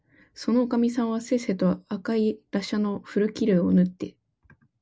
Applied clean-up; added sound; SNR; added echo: none; none; none; none.